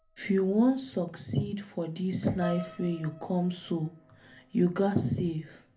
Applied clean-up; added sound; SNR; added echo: none; Piano; 19 dB; reverberation time 0.3 s.